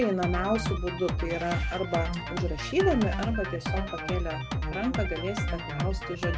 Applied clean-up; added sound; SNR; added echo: none; Drum kit; 0 dB; none.